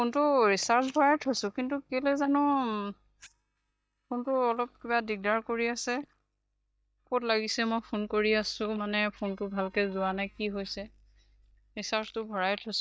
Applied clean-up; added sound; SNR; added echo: neural mask model DeepFilterNet 3.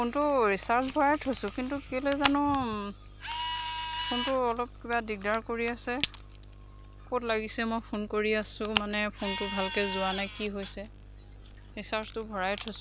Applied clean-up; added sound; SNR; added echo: none; Glass + Camera; 4 dB; none.